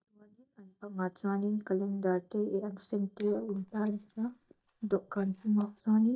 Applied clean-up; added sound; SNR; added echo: neural mask model DeepFilterNet 3.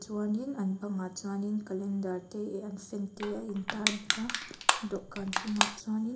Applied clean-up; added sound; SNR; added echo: none; Crushing; -2 dB; reverberation time 0.4 s.